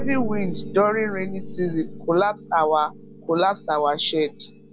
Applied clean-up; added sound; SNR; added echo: none; Piano; 9 dB; none.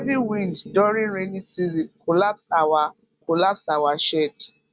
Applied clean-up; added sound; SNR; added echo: neural mask model RNNoise.